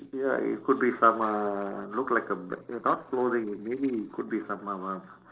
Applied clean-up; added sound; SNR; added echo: neural separator model SepFormer DNS4.